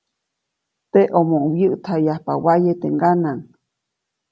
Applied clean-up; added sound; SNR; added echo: none; none; none; none.